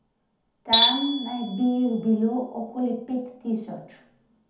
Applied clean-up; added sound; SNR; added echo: none; Tools; 0 dB; reverberation time 0.6 s.